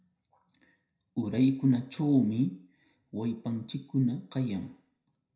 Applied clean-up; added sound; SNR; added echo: none; none; none; reverberation time 0.5 s.